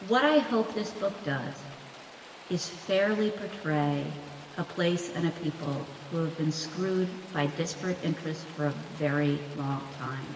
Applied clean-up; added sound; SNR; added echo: none; Rain; 17 dB; reverberation time 1.8 s.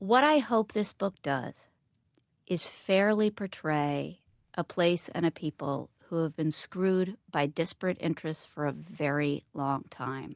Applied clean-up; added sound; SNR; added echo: none; none; none; none.